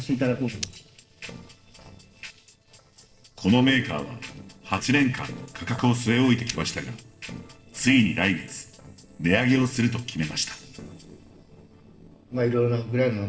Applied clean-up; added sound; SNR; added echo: neural separator model SepFormer DNS4.